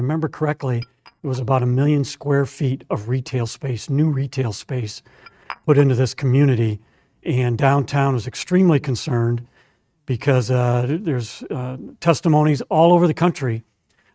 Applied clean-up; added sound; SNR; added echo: neural mask model RNNoise.